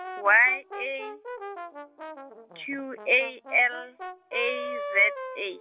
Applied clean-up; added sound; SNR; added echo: none; Brass instrument; 11 dB; none.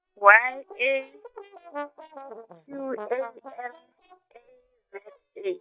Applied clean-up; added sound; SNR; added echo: neural mask model DeepFilterNet 3.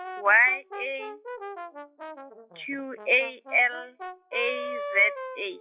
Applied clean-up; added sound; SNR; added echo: classical method log-MMSE.